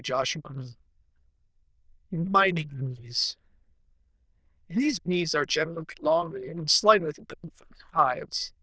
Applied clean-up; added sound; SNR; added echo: neural diffusion model UNIVERSE++.